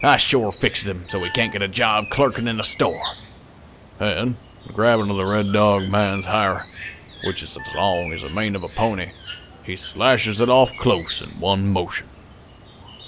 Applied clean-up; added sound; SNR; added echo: none; Wind instrument, woodwind instrument + Bird; 14 dB; none.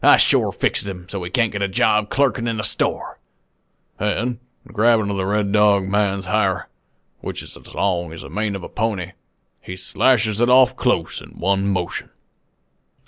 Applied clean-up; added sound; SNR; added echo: none; none; none; none.